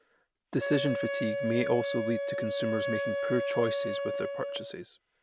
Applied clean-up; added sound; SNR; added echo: none; Wind instrument, woodwind instrument; 1 dB; none.